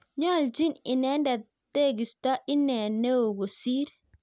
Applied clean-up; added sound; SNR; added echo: none; none; none; none.